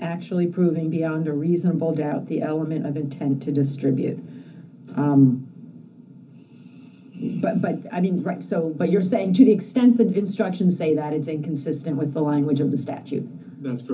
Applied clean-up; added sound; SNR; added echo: none; none; none; reverberation time 0.3 s.